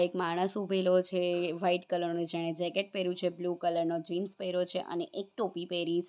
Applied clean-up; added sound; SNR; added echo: none; none; none; none.